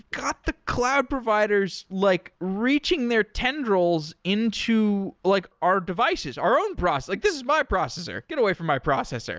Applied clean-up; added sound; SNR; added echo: none; none; none; none.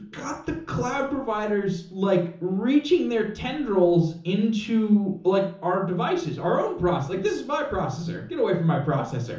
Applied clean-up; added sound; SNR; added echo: none; none; none; reverberation time 0.7 s.